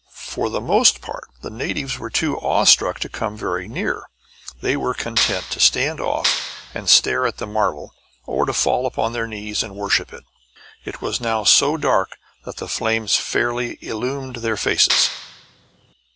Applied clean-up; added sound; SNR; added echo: none; Clapping; 5 dB; none.